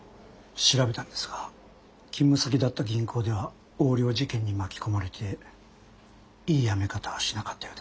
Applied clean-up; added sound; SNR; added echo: none; none; none; none.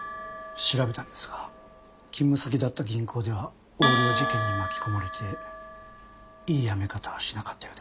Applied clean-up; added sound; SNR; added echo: none; Bell; 4 dB; none.